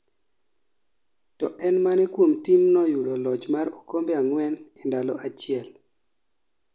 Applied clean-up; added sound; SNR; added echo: none; none; none; none.